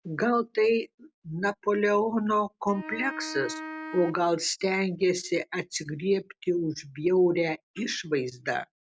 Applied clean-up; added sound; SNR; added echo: none; Wind instrument, woodwind instrument; 13 dB; none.